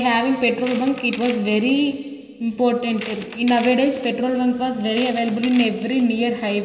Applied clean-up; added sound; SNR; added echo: none; Tools; 18 dB; reverberation time 2.4 s.